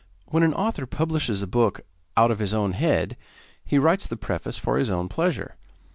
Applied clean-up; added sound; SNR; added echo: none; none; none; none.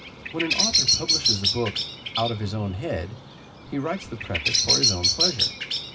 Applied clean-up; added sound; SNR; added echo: none; Bird vocalization, bird call, bird song; -5 dB; reverberation time 0.4 s.